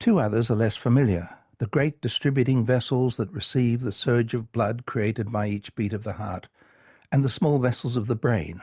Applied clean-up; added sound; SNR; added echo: none; none; none; none.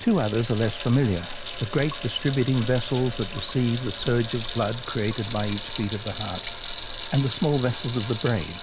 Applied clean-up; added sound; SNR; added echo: none; Sink (filling or washing) / Water tap, faucet; 4 dB; none.